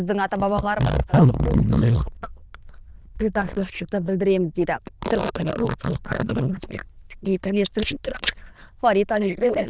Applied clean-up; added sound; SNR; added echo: neural diffusion model UNIVERSE++.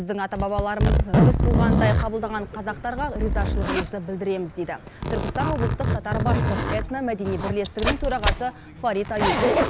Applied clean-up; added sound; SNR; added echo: none; Zipper (clothing); -4 dB; none.